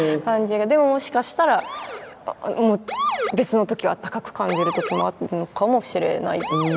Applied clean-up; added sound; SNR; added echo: none; Motor vehicle (road) / Siren; 10 dB; none.